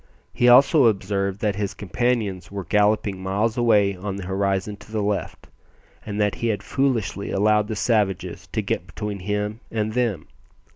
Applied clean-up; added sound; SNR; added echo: none; none; none; none.